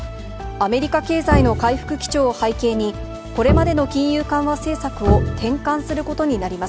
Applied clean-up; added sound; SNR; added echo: none; Bowed string instrument; 2 dB; none.